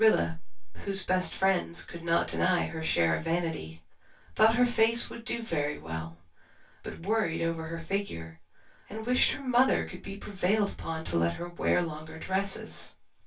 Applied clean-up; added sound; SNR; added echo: none; none; none; reverberation time 0.1 s.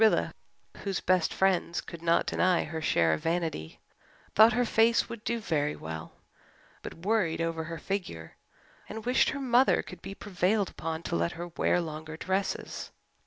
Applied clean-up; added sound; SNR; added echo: none; none; none; none.